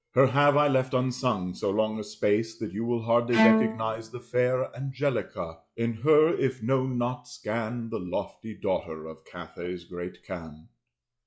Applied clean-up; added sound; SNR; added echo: classical method log-MMSE.